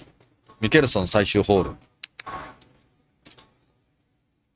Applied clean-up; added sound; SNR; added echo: neural mask model RNNoise.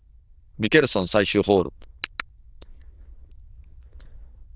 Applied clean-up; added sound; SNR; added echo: neural diffusion model UNIVERSE++.